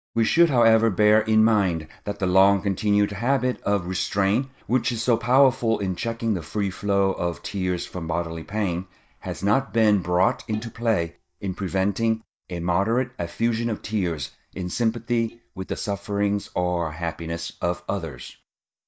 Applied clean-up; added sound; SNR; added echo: neural mask model DeepFilterNet 3.